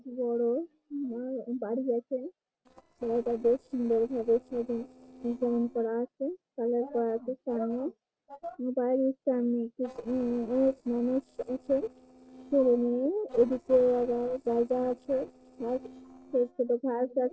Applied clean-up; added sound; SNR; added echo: neural separator model SepFormer DNS4.